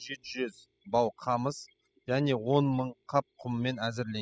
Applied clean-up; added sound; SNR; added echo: classical method spectral subtraction.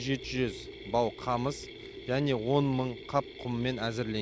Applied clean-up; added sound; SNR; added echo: none; Mechanisms; 14 dB; none.